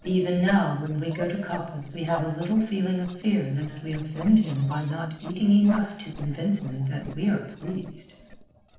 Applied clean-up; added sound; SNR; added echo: neural separator model SepFormer DNS4.